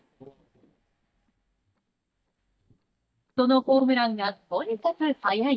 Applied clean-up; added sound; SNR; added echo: neural mask model DeepFilterNet 3.